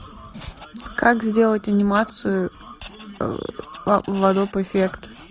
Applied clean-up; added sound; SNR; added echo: none; none; none; none.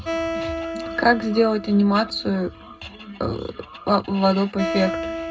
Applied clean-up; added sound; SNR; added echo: none; Acoustic guitar; 8 dB; reverberation time 0.2 s.